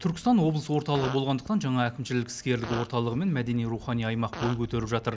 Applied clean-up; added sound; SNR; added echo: none; Fart; 15 dB; none.